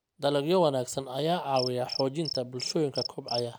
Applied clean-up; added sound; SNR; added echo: none; Cricket; 11 dB; none.